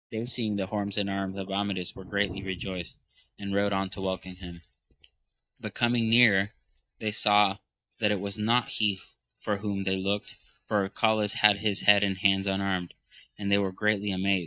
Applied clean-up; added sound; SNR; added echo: neural mask model DeepFilterNet 3.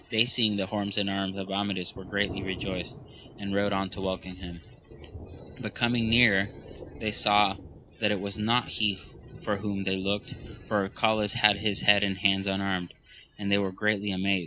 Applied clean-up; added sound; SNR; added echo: none; Thunder; 16 dB; none.